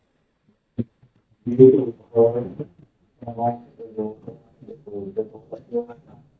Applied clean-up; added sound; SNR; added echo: neural mask model DeepFilterNet 3.